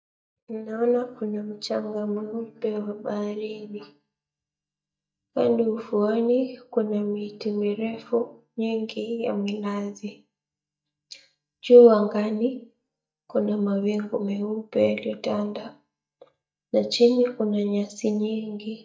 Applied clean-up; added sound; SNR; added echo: neural mask model DeepFilterNet 3.